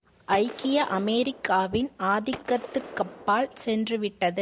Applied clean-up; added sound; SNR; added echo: none; Gunshot, gunfire; 16 dB; none.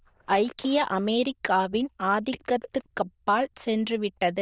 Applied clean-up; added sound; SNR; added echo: neural diffusion model UNIVERSE++.